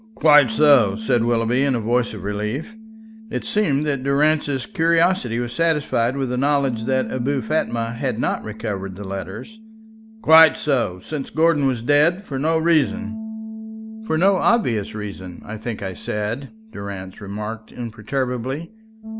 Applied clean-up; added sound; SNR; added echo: none; Bass guitar; 14 dB; none.